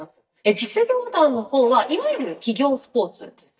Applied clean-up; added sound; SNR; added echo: neural mask model DeepFilterNet 3.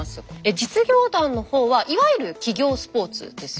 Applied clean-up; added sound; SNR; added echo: none; none; none; none.